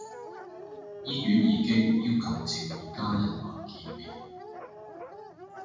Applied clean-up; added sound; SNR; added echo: none; Dog; 13 dB; reverberation time 1.2 s.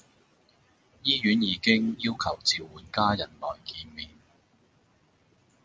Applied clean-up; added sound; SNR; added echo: none; none; none; none.